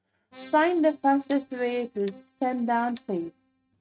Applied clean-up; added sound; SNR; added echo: neural mask model RNNoise.